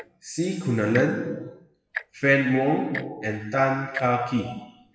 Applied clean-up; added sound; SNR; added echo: classical method WPE with log-MMSE.